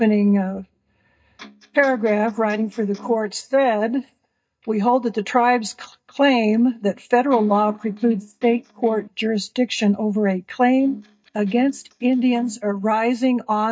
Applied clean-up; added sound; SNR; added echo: neural mask model DeepFilterNet 3.